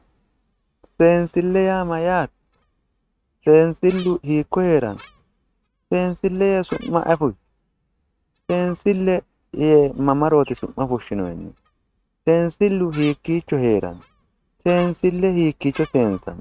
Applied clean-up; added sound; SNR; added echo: neural mask model RNNoise.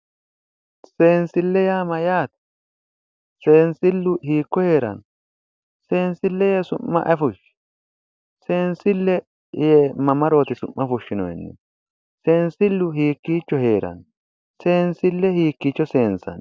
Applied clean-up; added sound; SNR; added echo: none; none; none; none.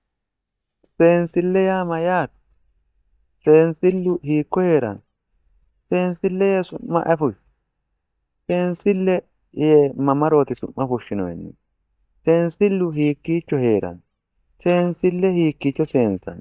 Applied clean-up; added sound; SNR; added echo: neural mask model DeepFilterNet 3.